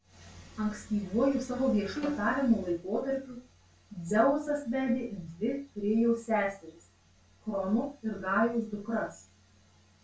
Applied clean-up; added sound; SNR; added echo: none; Bowed string instrument; 9 dB; reverberation time 0.2 s.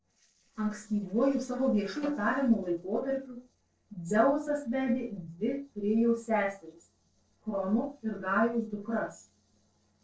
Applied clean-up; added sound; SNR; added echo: neural separator model SepFormer DNS4.